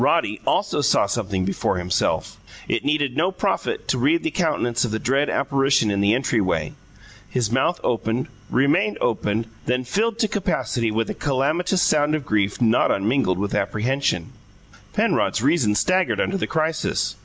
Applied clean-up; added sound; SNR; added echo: none; none; none; none.